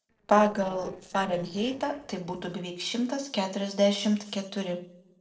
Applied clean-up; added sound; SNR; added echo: neural separator model SepFormer DNS4.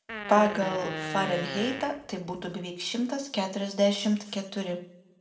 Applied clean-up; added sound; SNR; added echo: none; Fart; 8 dB; reverberation time 0.5 s.